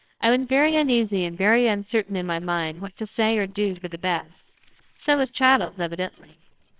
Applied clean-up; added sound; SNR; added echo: neural separator model SepFormer WHAMR!.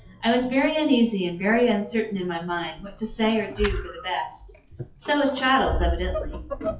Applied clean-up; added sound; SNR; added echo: classical method WPE with log-MMSE.